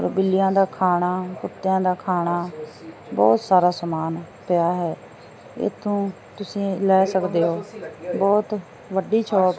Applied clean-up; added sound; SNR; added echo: none; none; none; none.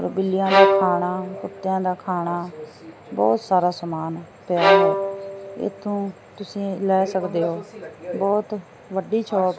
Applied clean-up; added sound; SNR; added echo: none; Bowed string instrument; -1 dB; none.